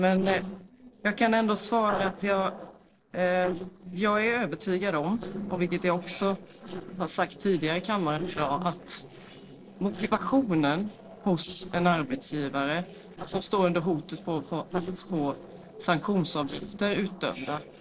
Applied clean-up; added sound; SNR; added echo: neural separator model SepFormer DNS4.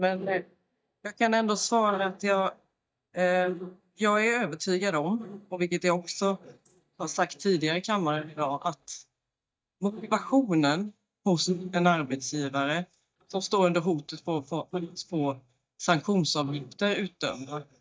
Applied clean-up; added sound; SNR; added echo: neural mask model DeepFilterNet 3.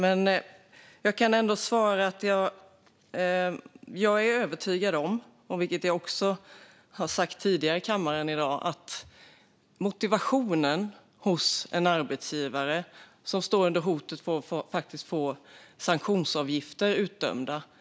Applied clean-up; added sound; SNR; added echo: none; none; none; none.